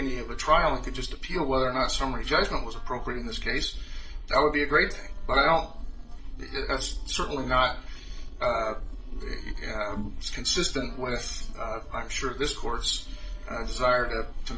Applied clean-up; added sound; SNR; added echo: neural separator model SepFormer DNS4.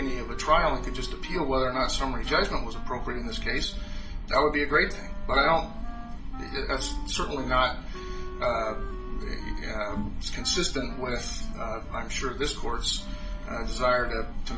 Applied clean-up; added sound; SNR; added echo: none; Wind instrument, woodwind instrument; 17 dB; reverberation time 0.3 s.